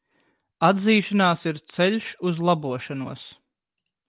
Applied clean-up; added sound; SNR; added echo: none; none; none; none.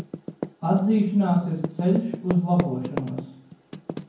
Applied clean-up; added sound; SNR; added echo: none; Typing; 10 dB; reverberation time 0.9 s.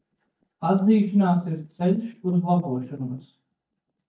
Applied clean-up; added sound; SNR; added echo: neural mask model DeepFilterNet 3.